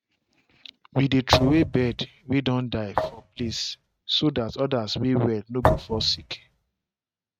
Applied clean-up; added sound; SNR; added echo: neural mask model RNNoise.